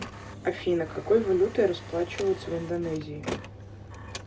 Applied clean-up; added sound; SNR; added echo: none; Printer; 14 dB; none.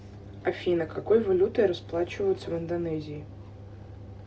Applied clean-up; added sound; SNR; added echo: none; none; none; none.